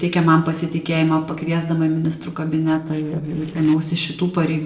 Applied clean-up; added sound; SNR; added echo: neural separator model SepFormer DNS4.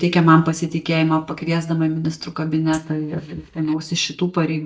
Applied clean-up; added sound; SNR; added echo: neural mask model DeepFilterNet 3.